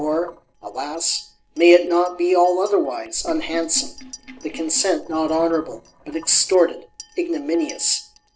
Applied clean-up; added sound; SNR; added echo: neural separator model SepFormer DNS4.